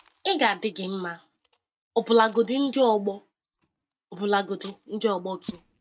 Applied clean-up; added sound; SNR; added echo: neural mask model RNNoise.